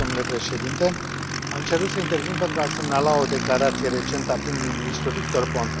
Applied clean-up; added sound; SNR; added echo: none; Aircraft; 3 dB; none.